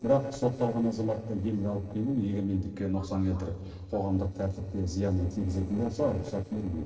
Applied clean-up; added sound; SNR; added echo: neural separator model SepFormer DNS4.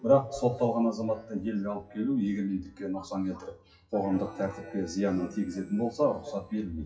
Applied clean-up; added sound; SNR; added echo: classical method WPE with log-MMSE.